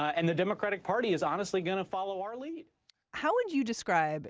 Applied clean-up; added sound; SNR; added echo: none; none; none; none.